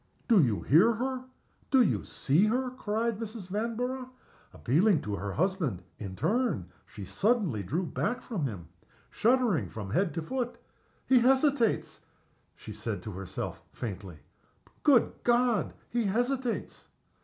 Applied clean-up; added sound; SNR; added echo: none; none; none; none.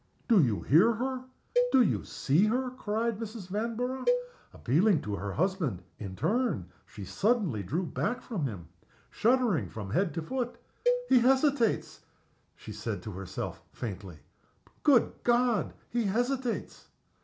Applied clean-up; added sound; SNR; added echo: none; Cowbell; 6 dB; none.